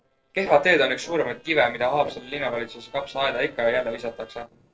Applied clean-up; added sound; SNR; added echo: neural separator model SepFormer DNS4.